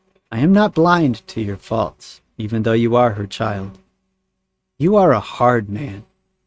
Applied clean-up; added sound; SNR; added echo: neural mask model RNNoise.